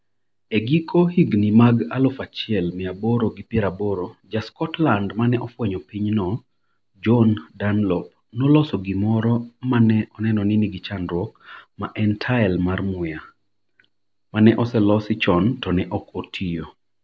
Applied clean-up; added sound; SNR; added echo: none; none; none; none.